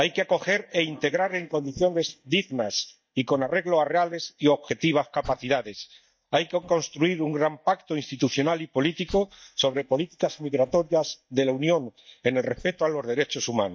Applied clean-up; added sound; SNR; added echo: neural mask model DeepFilterNet 3.